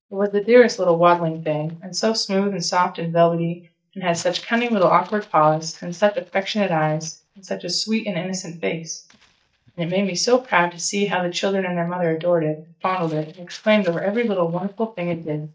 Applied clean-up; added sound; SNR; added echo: neural mask model DeepFilterNet 3.